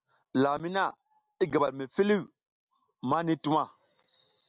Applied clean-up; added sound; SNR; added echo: none; none; none; none.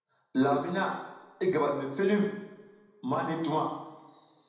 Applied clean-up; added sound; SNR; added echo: none; Bowed string instrument; 20 dB; reverberation time 0.9 s.